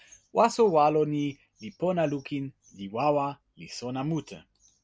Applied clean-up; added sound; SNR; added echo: none; none; none; none.